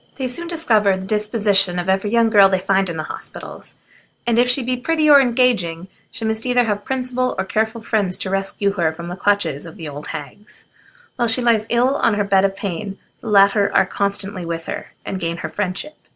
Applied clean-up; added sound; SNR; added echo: none; none; none; none.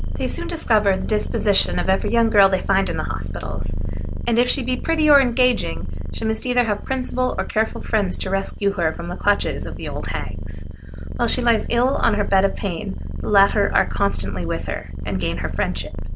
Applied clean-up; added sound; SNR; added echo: none; Purr; 3 dB; none.